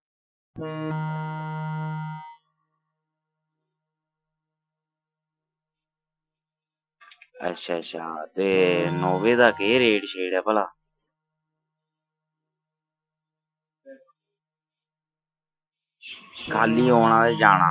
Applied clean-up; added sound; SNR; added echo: classical method Wiener filter.